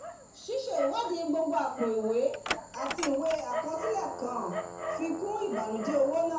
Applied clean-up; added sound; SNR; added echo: none; Dog; 8 dB; reverberation time 0.6 s.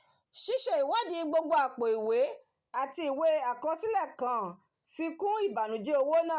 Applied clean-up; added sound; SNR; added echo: none; none; none; none.